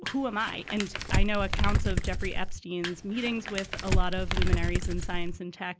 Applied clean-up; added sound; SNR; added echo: none; Crumpling, crinkling; -5 dB; none.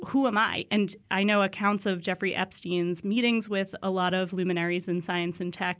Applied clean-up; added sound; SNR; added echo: none; none; none; none.